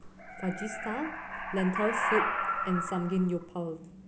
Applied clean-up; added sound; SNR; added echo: none; Animal; 1 dB; none.